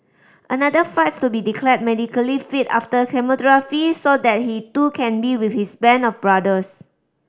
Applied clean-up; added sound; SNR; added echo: none; none; none; none.